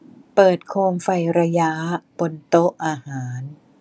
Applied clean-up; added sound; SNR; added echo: none; none; none; none.